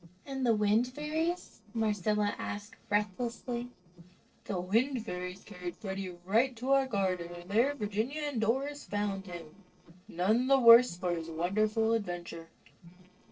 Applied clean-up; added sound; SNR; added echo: neural separator model SepFormer DNS4.